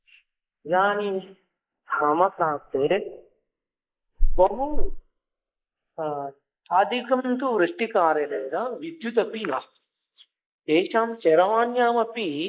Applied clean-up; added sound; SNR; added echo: neural mask model Resemble Enhance denoiser.